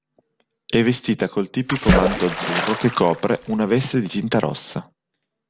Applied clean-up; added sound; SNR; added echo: none; Splash, splatter; 2 dB; none.